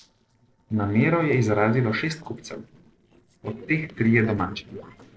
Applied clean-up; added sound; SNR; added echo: neural separator model SepFormer DNS4.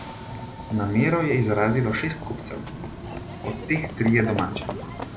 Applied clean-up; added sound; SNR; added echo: none; Run / Train; 8 dB; none.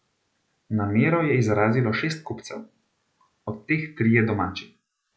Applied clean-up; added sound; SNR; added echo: none; none; none; none.